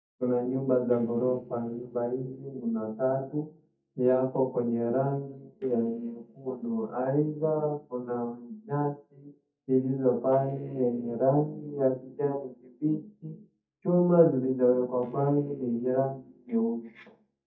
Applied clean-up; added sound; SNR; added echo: neural mask model DeepFilterNet 3.